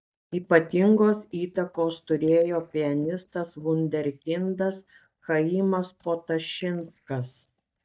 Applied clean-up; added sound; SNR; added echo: neural mask model DeepFilterNet 3.